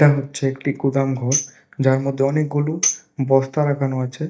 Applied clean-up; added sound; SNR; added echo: neural mask model DeepFilterNet 3.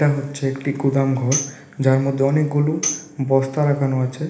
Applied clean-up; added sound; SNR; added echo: none; Tambourine; 12 dB; reverberation time 1.0 s.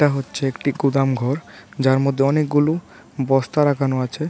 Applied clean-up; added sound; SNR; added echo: none; none; none; none.